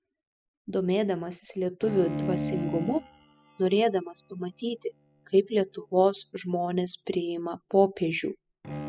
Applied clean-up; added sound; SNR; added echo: classical method spectral subtraction.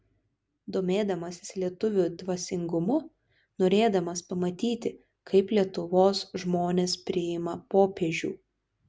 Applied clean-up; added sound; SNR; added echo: none; none; none; none.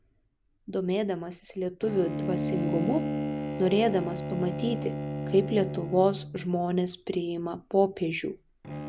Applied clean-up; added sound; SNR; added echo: none; Bowed string instrument; 6 dB; none.